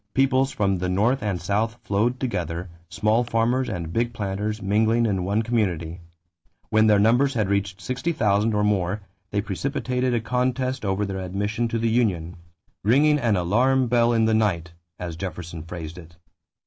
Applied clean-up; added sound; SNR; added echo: none; none; none; none.